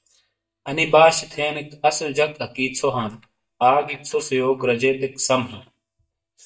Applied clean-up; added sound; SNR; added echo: neural mask model DeepFilterNet 3.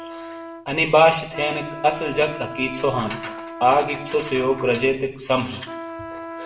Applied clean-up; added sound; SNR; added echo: none; Trumpet; 13 dB; reverberation time 0.7 s.